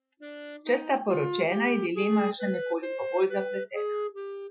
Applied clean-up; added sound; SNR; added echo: classical method Wiener filter.